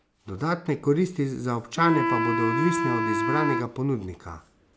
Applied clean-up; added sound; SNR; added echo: none; Wind instrument, woodwind instrument; 1 dB; none.